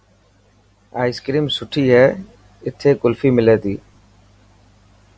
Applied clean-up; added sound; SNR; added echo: none; none; none; none.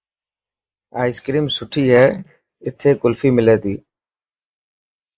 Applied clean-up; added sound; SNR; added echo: neural mask model Resemble Enhance denoiser.